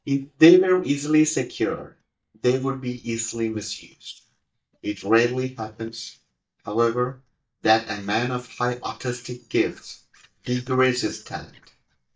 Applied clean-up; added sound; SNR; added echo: neural mask model DeepFilterNet 3.